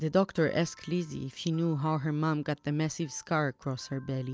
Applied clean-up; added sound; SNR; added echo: none; none; none; none.